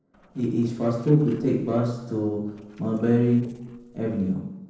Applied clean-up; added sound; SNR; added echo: neural separator model SepFormer DNS4.